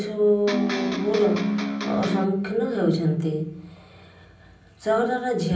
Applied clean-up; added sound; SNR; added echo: none; Electric guitar; 2 dB; reverberation time 0.6 s.